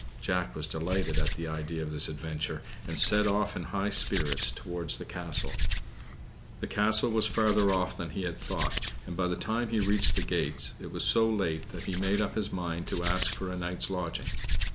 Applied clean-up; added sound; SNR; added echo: none; Hands; 2 dB; none.